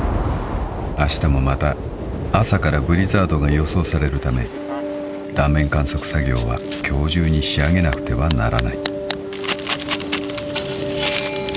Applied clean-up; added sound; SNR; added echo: none; none; none; none.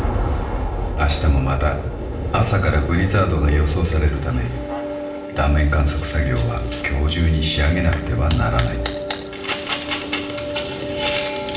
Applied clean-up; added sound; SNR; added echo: none; none; none; reverberation time 0.8 s.